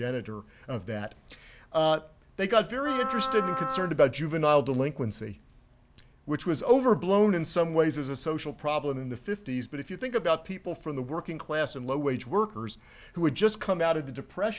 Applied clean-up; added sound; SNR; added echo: none; Wind instrument, woodwind instrument; 5 dB; none.